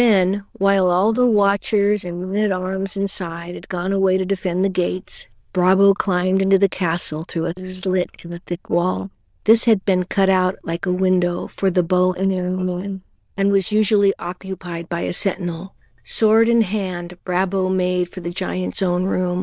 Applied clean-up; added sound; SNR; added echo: neural diffusion model UNIVERSE++.